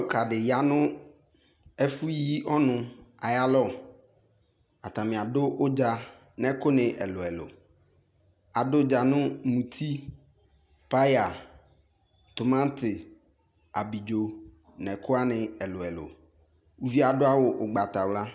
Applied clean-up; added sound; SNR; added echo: none; none; none; none.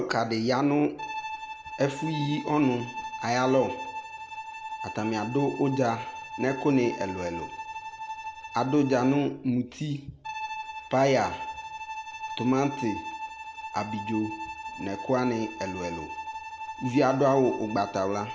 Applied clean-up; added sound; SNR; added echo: none; Bowed string instrument; 10 dB; none.